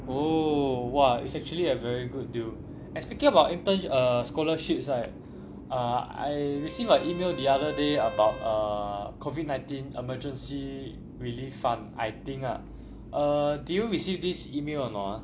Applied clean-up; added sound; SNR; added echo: none; Bowed string instrument; 13 dB; none.